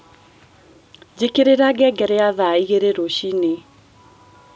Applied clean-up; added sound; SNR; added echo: none; none; none; none.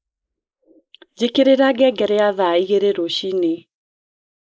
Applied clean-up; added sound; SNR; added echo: neural mask model Resemble Enhance denoiser.